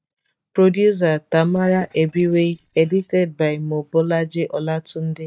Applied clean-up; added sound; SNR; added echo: neural mask model DeepFilterNet 3.